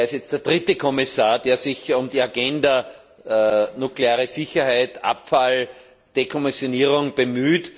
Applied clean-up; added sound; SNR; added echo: none; none; none; none.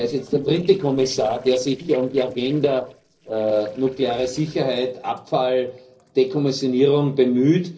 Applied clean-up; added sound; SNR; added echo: neural separator model SepFormer DNS4.